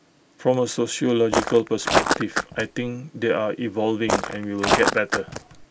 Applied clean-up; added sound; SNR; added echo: none; Walk, footsteps; 0 dB; none.